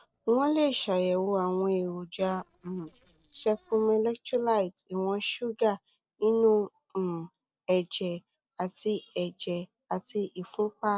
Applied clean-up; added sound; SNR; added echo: neural separator model SepFormer DNS4.